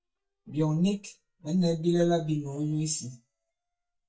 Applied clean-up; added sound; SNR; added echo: neural mask model DeepFilterNet 3.